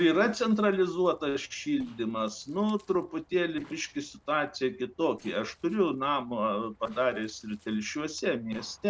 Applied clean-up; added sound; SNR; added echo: neural separator model SepFormer DNS4.